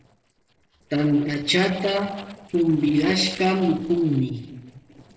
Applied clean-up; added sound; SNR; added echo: neural separator model SepFormer DNS4.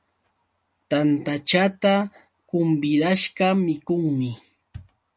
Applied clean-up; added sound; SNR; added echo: none; none; none; none.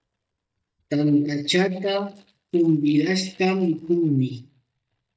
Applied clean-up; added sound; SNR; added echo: neural mask model DeepFilterNet 3.